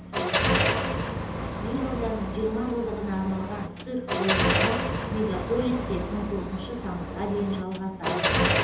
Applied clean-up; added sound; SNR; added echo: none; Car; -3 dB; reverberation time 0.8 s.